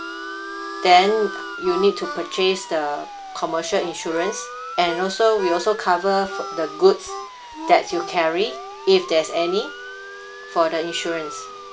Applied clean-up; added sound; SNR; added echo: none; Harmonica + Motor vehicle (road) / Siren; 11 dB; none.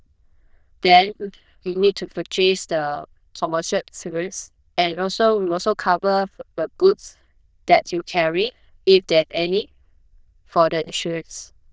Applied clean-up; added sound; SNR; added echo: neural diffusion model UNIVERSE++.